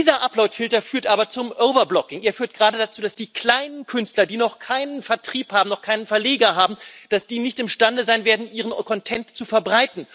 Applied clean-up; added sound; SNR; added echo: none; none; none; none.